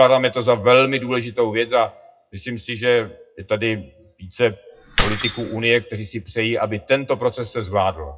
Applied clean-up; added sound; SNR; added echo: classical method WPE with log-MMSE.